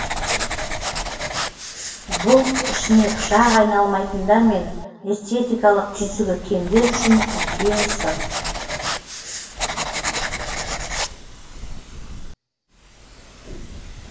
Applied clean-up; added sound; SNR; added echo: none; Writing; 5 dB; reverberation time 1.0 s.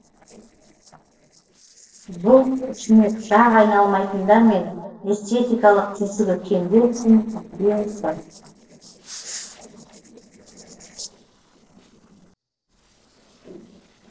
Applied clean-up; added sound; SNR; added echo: neural separator model SepFormer DNS4.